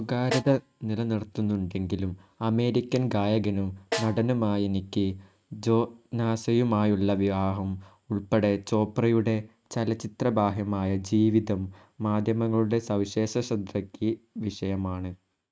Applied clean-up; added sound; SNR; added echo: neural mask model RNNoise.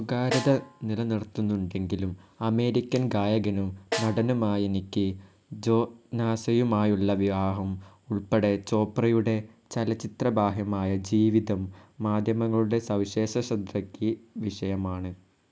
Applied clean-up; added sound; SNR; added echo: none; Snare drum; 12 dB; none.